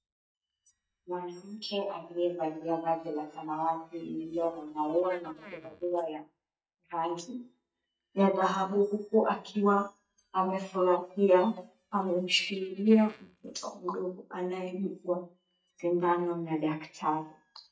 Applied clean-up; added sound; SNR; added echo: neural mask model DeepFilterNet 3.